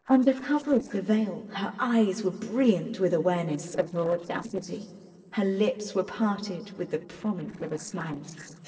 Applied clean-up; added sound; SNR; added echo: neural separator model SepFormer DNS4.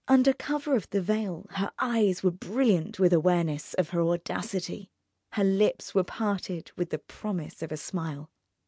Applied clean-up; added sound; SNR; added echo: none; none; none; none.